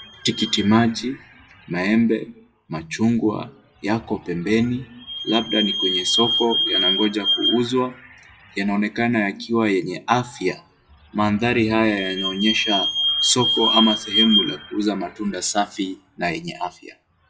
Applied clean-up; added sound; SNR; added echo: classical method WPE with log-MMSE.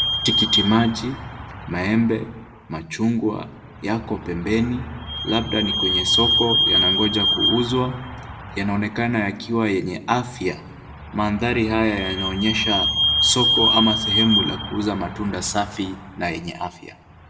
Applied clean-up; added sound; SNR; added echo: none; Squeak / Vehicle; 1 dB; reverberation time 0.7 s.